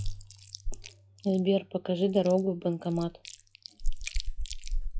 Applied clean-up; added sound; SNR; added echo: classical method log-MMSE.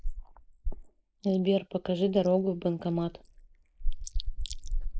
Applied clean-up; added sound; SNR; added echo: neural mask model Resemble Enhance denoiser.